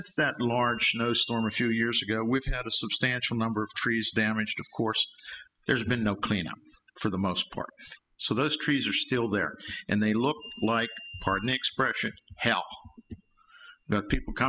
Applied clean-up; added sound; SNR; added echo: classical method spectral subtraction.